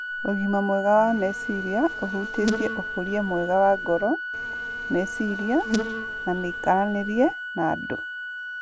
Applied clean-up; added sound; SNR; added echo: none; Organ + Insect; 6 dB; none.